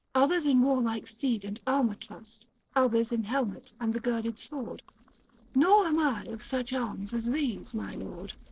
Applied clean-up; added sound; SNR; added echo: neural separator model SepFormer DNS4.